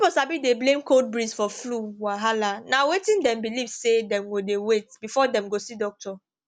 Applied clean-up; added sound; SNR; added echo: none; none; none; none.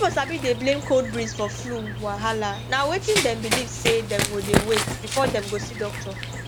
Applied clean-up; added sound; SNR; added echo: none; Run; 3 dB; none.